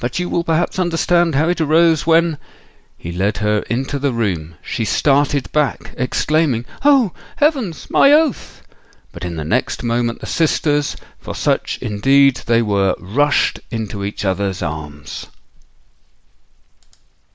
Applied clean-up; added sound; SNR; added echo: none; none; none; none.